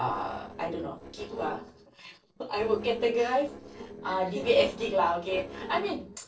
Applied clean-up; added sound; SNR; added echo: neural separator model SepFormer DNS4.